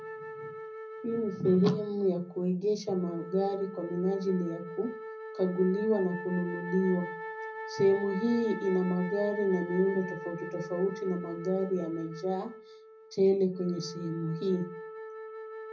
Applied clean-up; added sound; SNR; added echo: none; Wind instrument, woodwind instrument; 11 dB; reverberation time 0.4 s.